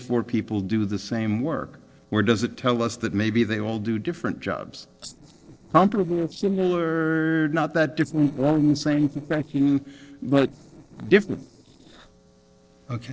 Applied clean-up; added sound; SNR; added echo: neural separator model SepFormer DNS4.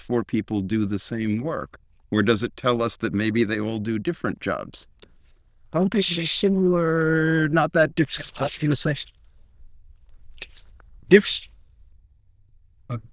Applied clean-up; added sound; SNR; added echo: neural diffusion model UNIVERSE++.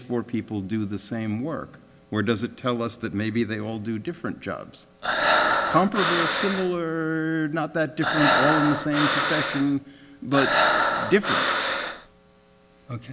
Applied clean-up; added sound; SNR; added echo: none; Breathing; -3 dB; none.